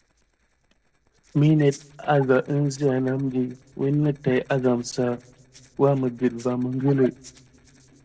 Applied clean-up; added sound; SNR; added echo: neural separator model SepFormer DNS4.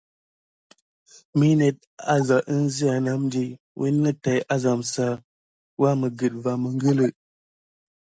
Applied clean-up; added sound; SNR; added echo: none; none; none; none.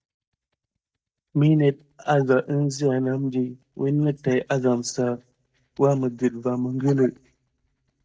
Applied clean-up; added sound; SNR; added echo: neural mask model DeepFilterNet 3.